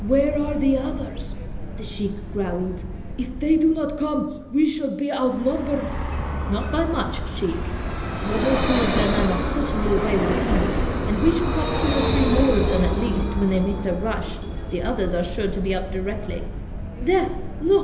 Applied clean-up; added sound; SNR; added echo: none; Vehicle; 2 dB; reverberation time 1.4 s.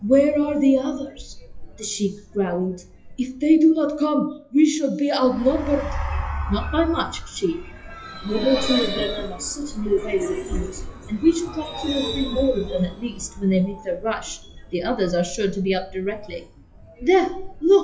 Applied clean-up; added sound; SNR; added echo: classical method WPE with log-MMSE.